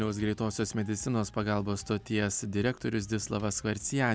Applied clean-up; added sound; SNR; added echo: none; none; none; none.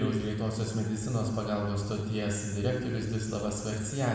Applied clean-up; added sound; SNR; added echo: none; none; none; reverberation time 1.2 s.